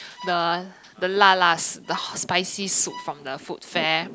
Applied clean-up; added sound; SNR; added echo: none; Bowed string instrument; 20 dB; none.